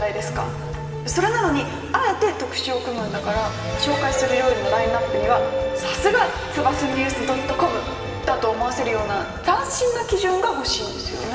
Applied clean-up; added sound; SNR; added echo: none; Wind; 8 dB; reverberation time 2.7 s.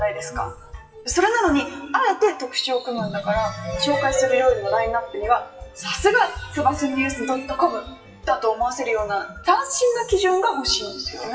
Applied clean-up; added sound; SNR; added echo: classical method WPE with log-MMSE.